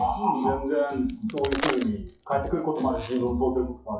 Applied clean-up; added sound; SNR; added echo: classical method WPE with log-MMSE.